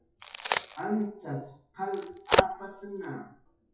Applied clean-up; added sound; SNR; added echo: classical method WPE with log-MMSE.